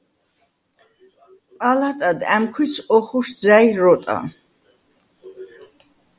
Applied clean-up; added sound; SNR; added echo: none; none; none; none.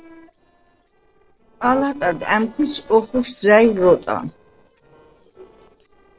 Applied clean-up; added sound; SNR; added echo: neural separator model SepFormer DNS4.